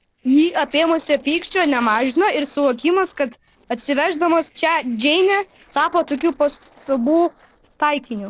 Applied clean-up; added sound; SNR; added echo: neural separator model SepFormer DNS4.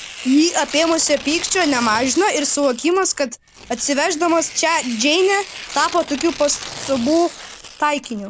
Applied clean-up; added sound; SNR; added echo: none; Tearing; 14 dB; none.